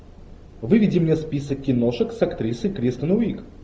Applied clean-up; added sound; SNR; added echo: none; none; none; none.